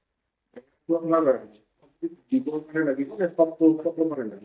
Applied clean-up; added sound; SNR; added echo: neural mask model DeepFilterNet 3.